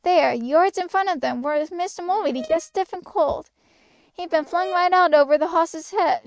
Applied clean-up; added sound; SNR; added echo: neural mask model RNNoise.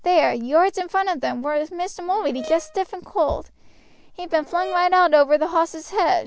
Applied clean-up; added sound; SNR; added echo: none; Brass instrument; 19 dB; none.